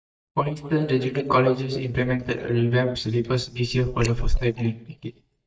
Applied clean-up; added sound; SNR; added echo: neural mask model DeepFilterNet 3.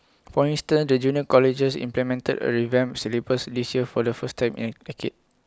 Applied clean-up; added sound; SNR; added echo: none; none; none; none.